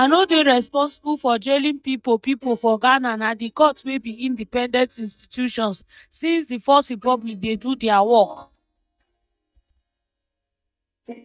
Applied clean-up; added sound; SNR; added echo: neural mask model DeepFilterNet 3.